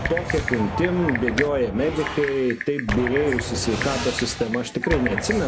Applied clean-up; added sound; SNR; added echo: none; Gunshot, gunfire + Typing; 4 dB; none.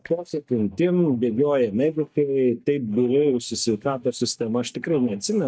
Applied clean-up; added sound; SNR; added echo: neural mask model DeepFilterNet 3.